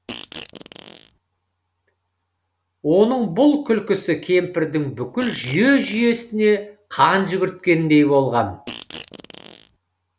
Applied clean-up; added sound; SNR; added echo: none; Fart; 17 dB; none.